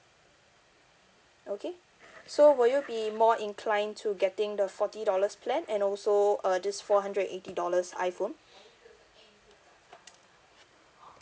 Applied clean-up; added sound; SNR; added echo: none; none; none; none.